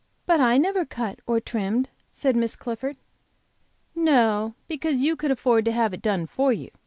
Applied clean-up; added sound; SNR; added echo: none; none; none; none.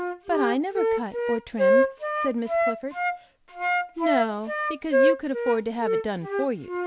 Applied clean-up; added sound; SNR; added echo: none; Wind instrument, woodwind instrument; -4 dB; none.